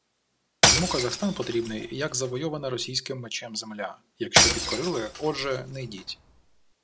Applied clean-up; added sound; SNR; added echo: none; Shatter / Crushing; -4 dB; none.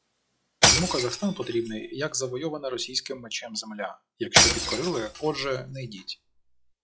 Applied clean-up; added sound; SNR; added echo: classical method log-MMSE.